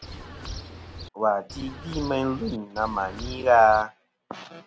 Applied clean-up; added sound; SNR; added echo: none; Bird; 12 dB; none.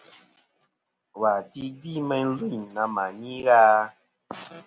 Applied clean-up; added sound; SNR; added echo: none; none; none; none.